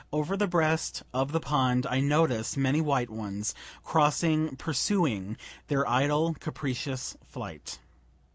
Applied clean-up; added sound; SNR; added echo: none; none; none; none.